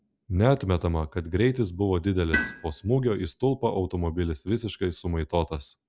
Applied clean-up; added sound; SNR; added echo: none; Tools; 10 dB; none.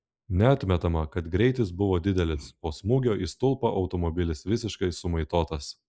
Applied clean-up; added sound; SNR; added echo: neural mask model Resemble Enhance denoiser.